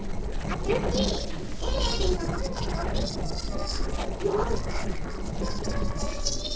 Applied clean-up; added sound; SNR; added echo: neural separator model SepFormer DNS4.